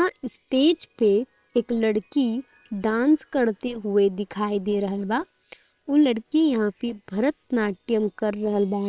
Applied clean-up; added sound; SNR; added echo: neural separator model SepFormer WHAM!.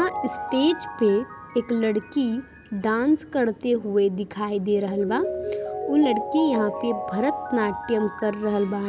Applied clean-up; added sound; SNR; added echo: none; Mallet percussion; 9 dB; none.